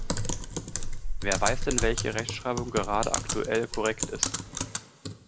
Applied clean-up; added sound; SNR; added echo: none; Typing; -1 dB; none.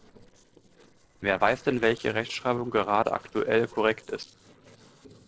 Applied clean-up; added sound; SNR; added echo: neural separator model SepFormer DNS4.